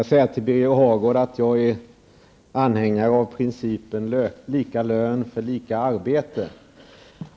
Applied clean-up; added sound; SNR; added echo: none; none; none; none.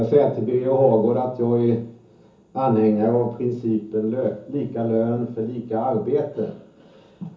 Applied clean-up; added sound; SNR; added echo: none; none; none; reverberation time 0.6 s.